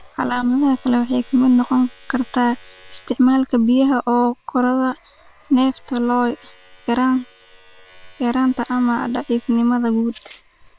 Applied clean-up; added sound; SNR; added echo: neural separator model SepFormer WHAM!.